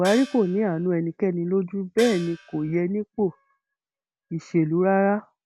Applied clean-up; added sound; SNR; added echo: none; Gong; 14 dB; none.